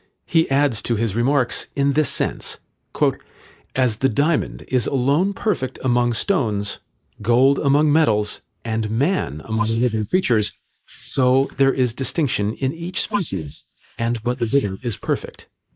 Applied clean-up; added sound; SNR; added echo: neural mask model Resemble Enhance denoiser.